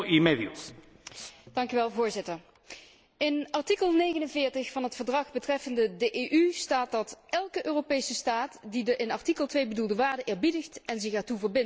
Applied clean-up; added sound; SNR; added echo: none; Respiratory sounds; 18 dB; none.